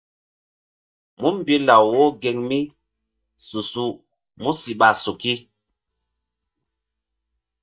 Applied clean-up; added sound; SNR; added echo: neural mask model DeepFilterNet 3.